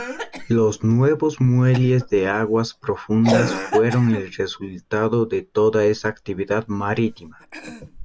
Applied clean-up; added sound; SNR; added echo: none; Cough; 12 dB; none.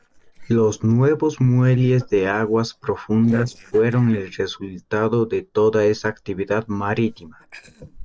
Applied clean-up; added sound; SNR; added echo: neural separator model SepFormer DNS4.